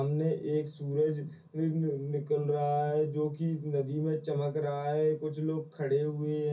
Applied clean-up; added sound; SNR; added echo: none; none; none; reverberation time 0.3 s.